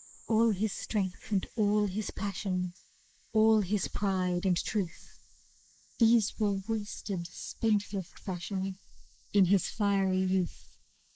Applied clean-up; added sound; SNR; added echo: neural mask model Resemble Enhance denoiser.